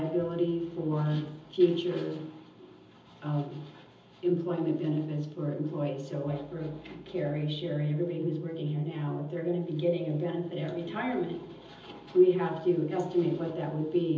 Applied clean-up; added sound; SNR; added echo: none; none; none; reverberation time 0.8 s.